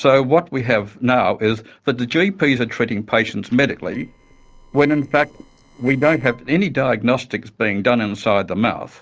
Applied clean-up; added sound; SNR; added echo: neural separator model SepFormer DNS4.